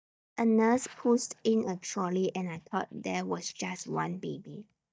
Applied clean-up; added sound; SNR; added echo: neural mask model DeepFilterNet 3.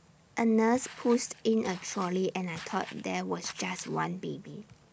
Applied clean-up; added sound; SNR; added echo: none; Walk, footsteps; 18 dB; none.